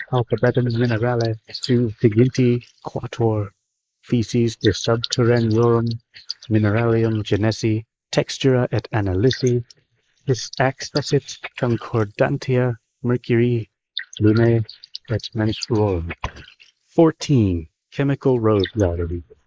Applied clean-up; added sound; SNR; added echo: neural mask model Resemble Enhance denoiser.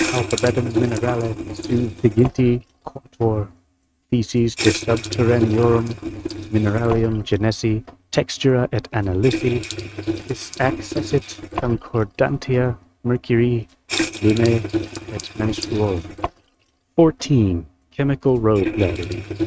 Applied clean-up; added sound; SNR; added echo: neural mask model RNNoise.